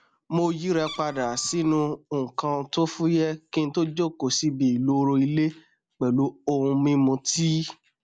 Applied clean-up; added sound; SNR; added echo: none; Meow; 19 dB; none.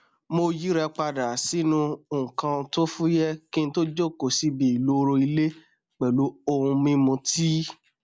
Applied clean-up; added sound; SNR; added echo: none; none; none; none.